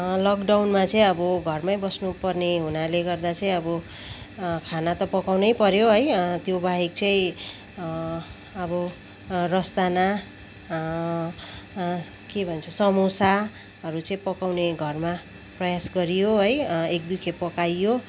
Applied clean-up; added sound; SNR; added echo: none; none; none; none.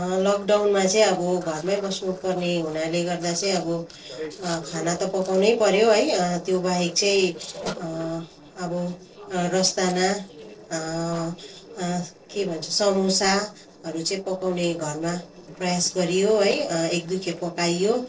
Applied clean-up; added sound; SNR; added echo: neural separator model SepFormer DNS4.